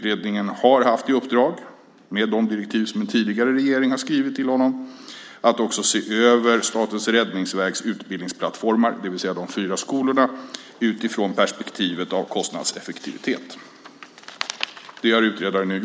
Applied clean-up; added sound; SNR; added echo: none; none; none; none.